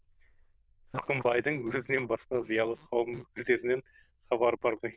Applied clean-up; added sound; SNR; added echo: neural diffusion model UNIVERSE++.